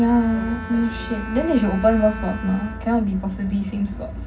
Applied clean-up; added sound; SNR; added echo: none; Bowed string instrument; 15 dB; reverberation time 0.4 s.